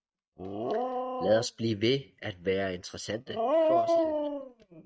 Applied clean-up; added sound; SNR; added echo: neural mask model RNNoise.